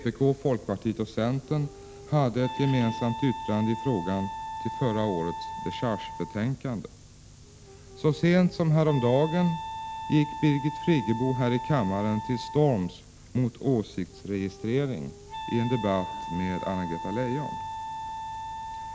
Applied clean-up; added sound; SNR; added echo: none; Wind instrument, woodwind instrument; 10 dB; none.